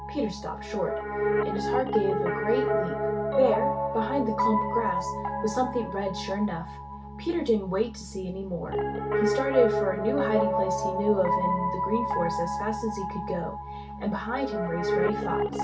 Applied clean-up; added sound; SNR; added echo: none; Piano; -1 dB; reverberation time 0.2 s.